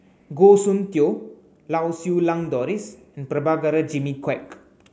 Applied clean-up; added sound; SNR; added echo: none; none; none; none.